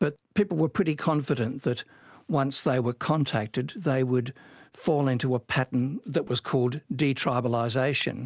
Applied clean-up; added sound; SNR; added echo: none; none; none; none.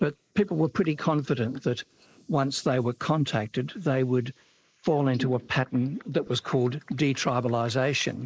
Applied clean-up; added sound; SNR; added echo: neural mask model Resemble Enhance denoiser.